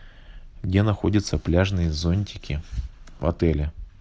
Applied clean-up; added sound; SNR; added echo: none; none; none; none.